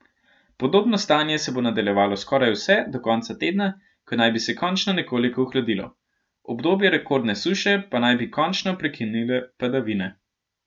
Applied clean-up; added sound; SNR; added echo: none; none; none; none.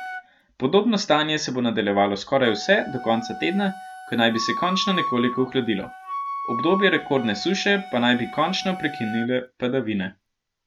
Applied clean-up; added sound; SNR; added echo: none; Wind instrument, woodwind instrument; 11 dB; none.